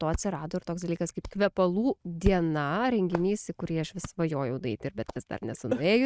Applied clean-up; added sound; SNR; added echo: neural mask model RNNoise.